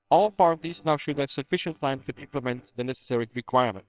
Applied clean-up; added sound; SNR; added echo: neural separator model SepFormer WHAMR!.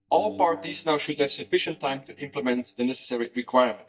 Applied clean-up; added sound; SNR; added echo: neural mask model DeepFilterNet 3.